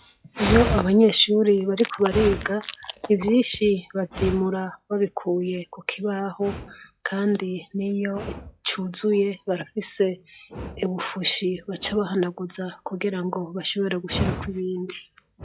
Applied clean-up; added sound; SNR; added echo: classical method log-MMSE.